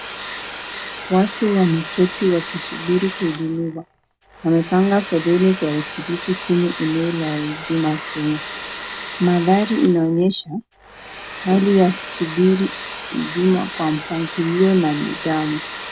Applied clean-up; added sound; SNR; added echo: none; Domestic sounds, home sounds; 11 dB; none.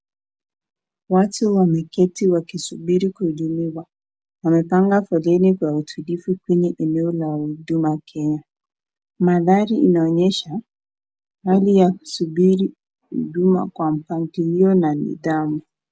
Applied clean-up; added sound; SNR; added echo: none; none; none; none.